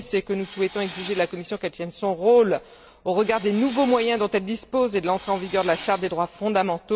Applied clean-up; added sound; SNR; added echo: none; Tools; 15 dB; none.